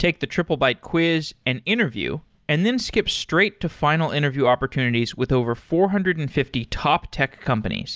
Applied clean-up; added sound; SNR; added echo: none; none; none; none.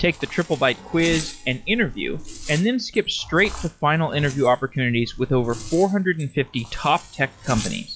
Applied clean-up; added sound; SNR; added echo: classical method log-MMSE.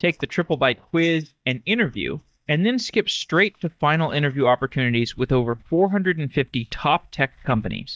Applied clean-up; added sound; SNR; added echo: neural mask model DeepFilterNet 3.